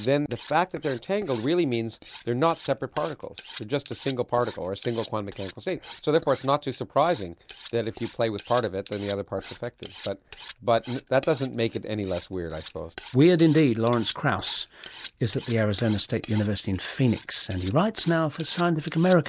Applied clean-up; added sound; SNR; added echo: neural mask model Resemble Enhance denoiser.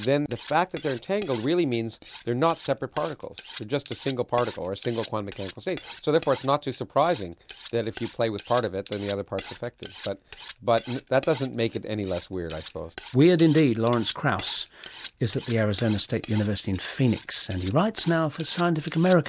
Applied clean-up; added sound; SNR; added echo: none; Cutlery, silverware; 19 dB; none.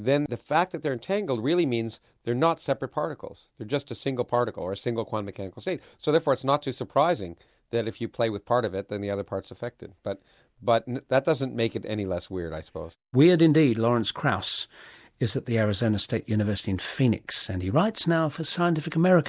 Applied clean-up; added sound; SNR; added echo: none; none; none; none.